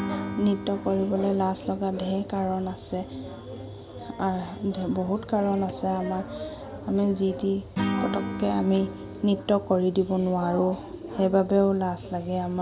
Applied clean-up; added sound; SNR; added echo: none; Acoustic guitar / Strum; 11 dB; none.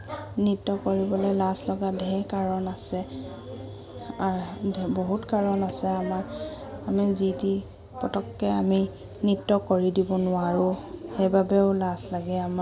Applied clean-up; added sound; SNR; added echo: none; none; none; none.